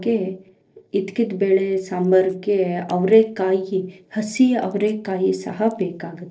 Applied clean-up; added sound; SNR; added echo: neural separator model SepFormer DNS4.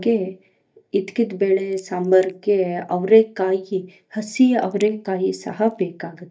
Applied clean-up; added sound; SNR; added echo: neural mask model DeepFilterNet 3.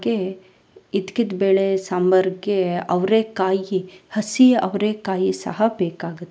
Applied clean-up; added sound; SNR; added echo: none; none; none; none.